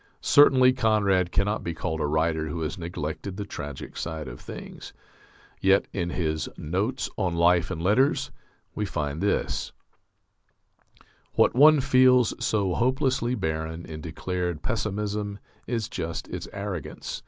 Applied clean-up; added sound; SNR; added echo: none; none; none; none.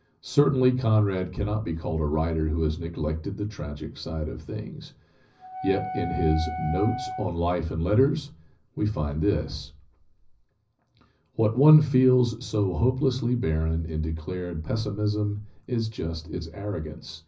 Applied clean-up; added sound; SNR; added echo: none; Wind instrument, woodwind instrument; 9 dB; reverberation time 0.4 s.